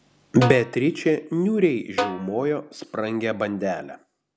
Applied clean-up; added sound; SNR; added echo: none; Snare drum; 9 dB; none.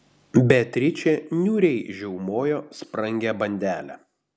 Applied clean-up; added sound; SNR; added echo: none; none; none; none.